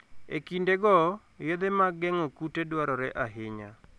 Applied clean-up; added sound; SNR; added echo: none; none; none; none.